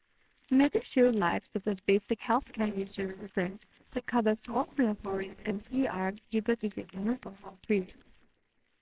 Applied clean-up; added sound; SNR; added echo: neural separator model SepFormer WHAMR!.